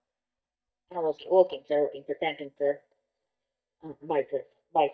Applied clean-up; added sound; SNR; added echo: neural mask model DeepFilterNet 3.